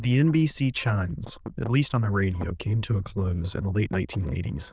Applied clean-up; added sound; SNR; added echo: neural diffusion model UNIVERSE++.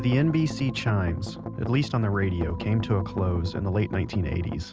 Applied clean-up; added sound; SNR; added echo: none; Strum; 11 dB; none.